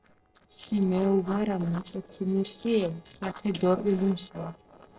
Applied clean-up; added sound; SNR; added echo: neural separator model SepFormer DNS4.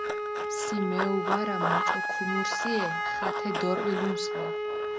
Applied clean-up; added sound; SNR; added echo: none; Wind instrument, woodwind instrument + Run; -3 dB; none.